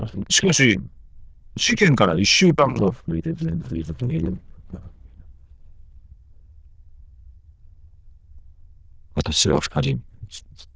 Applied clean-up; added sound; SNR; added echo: neural diffusion model UNIVERSE++.